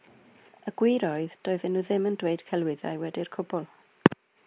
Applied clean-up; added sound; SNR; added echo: none; none; none; none.